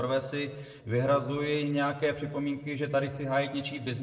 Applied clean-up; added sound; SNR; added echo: neural separator model SepFormer DNS4.